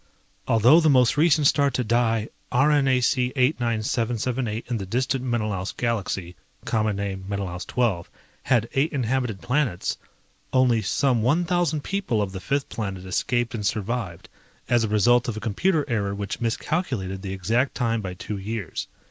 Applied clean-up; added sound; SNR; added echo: none; none; none; none.